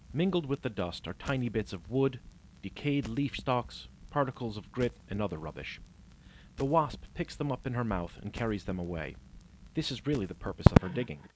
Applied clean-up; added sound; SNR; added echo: none; Crackle; 3 dB; none.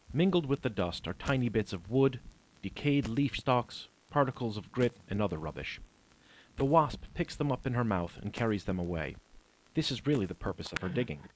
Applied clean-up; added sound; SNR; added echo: neural mask model Resemble Enhance denoiser.